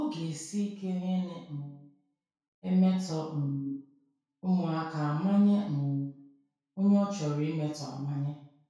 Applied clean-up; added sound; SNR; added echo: none; none; none; reverberation time 0.6 s.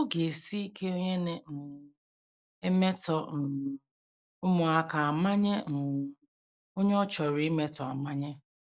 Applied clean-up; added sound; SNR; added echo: none; none; none; none.